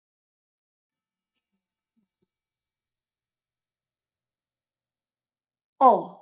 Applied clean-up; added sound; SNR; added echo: neural mask model DeepFilterNet 3.